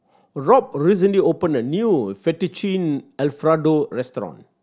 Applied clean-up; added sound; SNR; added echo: none; none; none; none.